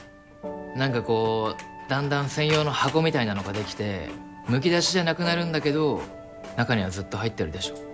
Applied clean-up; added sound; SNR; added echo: none; Printer; 17 dB; none.